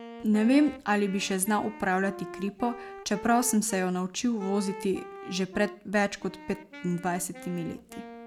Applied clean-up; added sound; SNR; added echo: none; Wind instrument, woodwind instrument; 15 dB; none.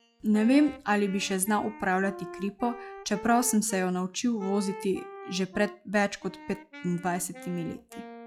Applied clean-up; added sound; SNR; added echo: classical method log-MMSE.